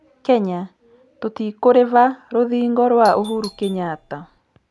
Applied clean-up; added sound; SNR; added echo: none; Doorbell; 19 dB; none.